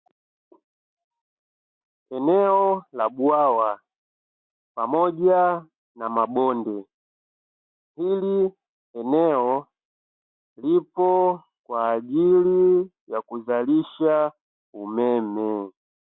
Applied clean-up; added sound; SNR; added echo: none; none; none; none.